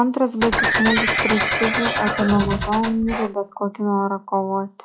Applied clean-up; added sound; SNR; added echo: classical method log-MMSE.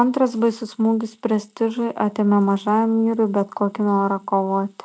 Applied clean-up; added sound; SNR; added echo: none; none; none; none.